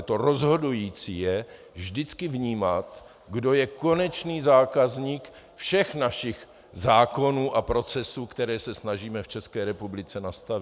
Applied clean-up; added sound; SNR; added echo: none; none; none; none.